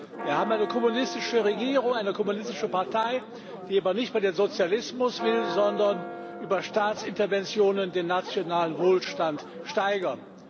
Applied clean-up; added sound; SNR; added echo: none; Church bell; 10 dB; none.